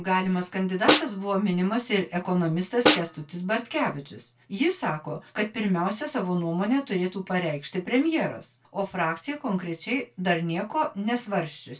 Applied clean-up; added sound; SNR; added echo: none; Snare drum; 0 dB; reverberation time 0.2 s.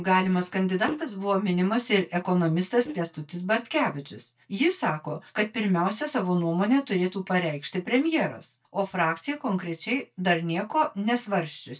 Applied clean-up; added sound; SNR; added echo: neural mask model DeepFilterNet 3.